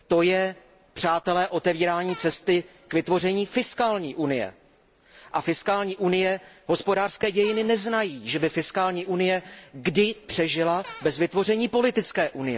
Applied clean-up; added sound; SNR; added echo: none; Cupboard open or close / Door; 16 dB; none.